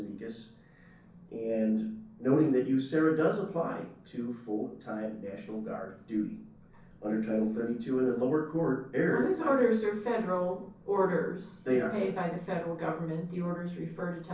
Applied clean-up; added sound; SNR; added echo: none; none; none; reverberation time 0.6 s.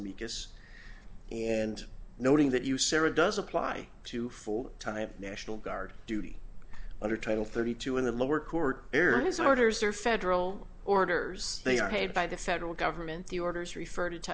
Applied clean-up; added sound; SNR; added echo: none; none; none; none.